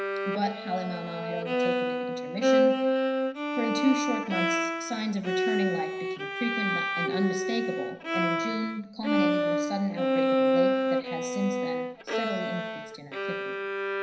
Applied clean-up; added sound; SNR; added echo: none; Bowed string instrument; -5 dB; reverberation time 0.9 s.